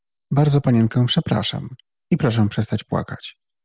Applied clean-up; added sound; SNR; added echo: none; none; none; none.